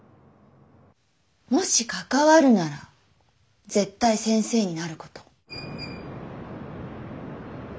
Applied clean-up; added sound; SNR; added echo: none; none; none; none.